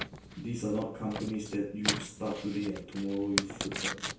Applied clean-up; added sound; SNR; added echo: none; Tearing; 3 dB; reverberation time 0.4 s.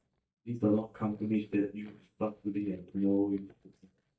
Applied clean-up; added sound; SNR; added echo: neural mask model DeepFilterNet 3.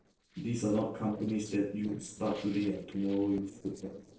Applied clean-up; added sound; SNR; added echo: neural separator model SepFormer DNS4.